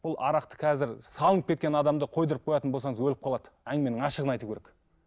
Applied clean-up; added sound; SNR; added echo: none; none; none; none.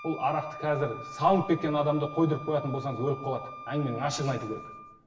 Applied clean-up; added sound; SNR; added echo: none; Wind instrument, woodwind instrument; 14 dB; reverberation time 1.0 s.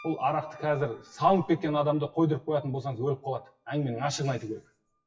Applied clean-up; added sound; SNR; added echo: classical method WPE with log-MMSE.